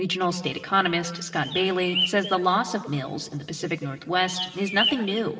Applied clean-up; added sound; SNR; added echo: none; Bird; 4 dB; reverberation time 1.9 s.